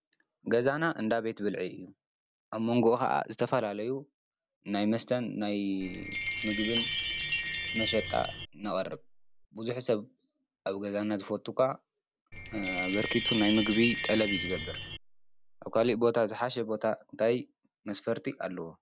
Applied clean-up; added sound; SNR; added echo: none; Chime; 0 dB; none.